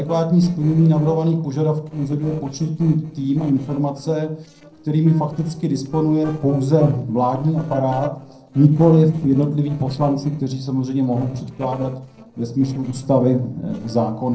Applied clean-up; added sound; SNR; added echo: neural separator model SepFormer DNS4.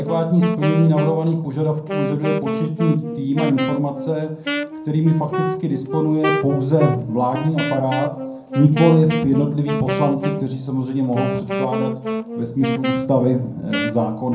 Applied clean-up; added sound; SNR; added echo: none; Wind instrument, woodwind instrument; 6 dB; reverberation time 0.5 s.